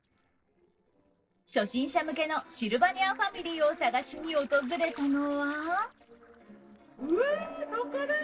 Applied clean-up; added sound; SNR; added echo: neural separator model SepFormer DNS4.